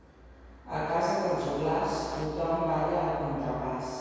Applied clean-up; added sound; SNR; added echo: none; Fart; 17 dB; reverberation time 2.2 s.